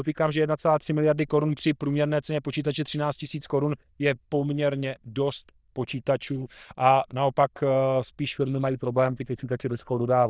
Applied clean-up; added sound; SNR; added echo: neural diffusion model UNIVERSE++.